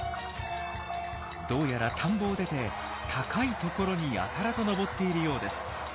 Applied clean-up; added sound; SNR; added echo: none; Musical instrument; 19 dB; none.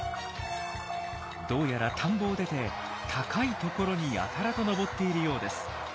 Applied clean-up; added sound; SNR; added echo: none; none; none; none.